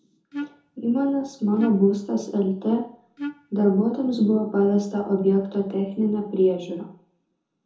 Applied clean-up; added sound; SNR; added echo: none; Wind instrument, woodwind instrument; 12 dB; reverberation time 0.5 s.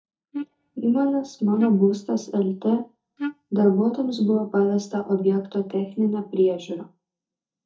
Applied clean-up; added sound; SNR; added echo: neural mask model DeepFilterNet 3.